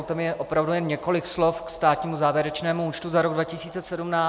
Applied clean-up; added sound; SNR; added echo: none; none; none; none.